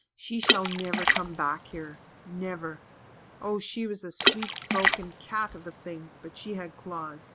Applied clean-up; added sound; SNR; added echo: none; Water / Splash, splatter; -3 dB; none.